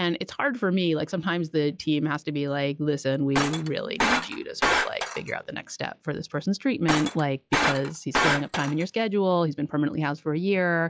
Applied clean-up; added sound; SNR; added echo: classical method log-MMSE.